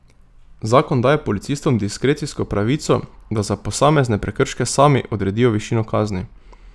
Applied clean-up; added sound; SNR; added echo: none; none; none; none.